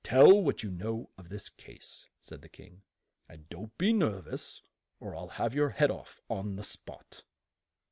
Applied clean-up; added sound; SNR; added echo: none; none; none; none.